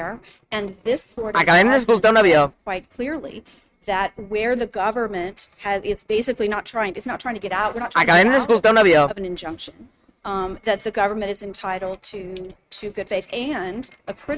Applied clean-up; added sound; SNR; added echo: neural mask model RNNoise.